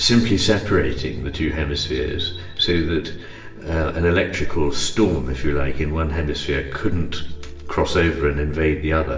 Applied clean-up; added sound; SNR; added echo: none; none; none; reverberation time 0.9 s.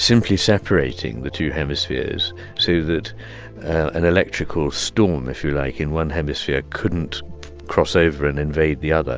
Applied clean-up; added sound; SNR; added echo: none; none; none; none.